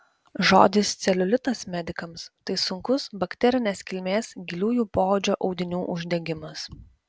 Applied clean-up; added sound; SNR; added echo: none; none; none; none.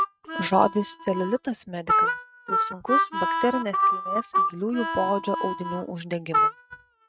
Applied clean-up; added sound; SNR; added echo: neural mask model RNNoise.